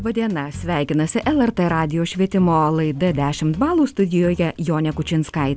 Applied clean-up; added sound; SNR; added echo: none; none; none; none.